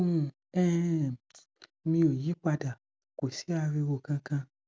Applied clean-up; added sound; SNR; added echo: none; none; none; none.